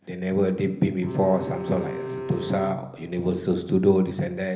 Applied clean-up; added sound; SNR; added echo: none; Bowed string instrument; 10 dB; reverberation time 0.8 s.